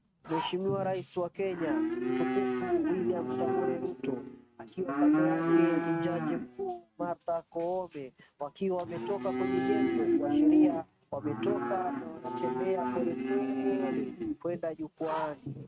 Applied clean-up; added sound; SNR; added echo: neural mask model RNNoise.